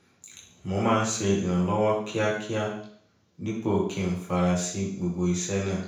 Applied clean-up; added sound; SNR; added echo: none; none; none; reverberation time 0.6 s.